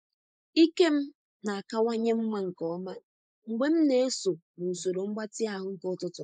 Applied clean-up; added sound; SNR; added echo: neural mask model Resemble Enhance denoiser.